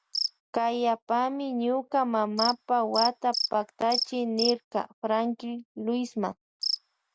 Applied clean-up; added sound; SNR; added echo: none; Cricket; 8 dB; none.